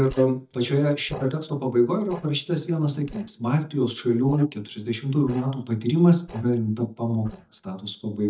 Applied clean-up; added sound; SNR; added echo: neural mask model DeepFilterNet 3.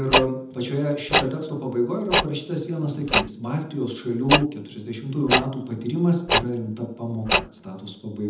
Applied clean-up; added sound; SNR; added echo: none; Tick-tock; 0 dB; reverberation time 0.8 s.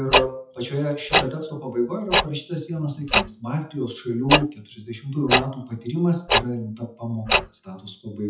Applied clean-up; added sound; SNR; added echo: classical method WPE with log-MMSE.